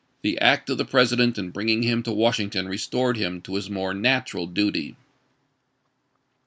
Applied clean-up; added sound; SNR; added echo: none; none; none; none.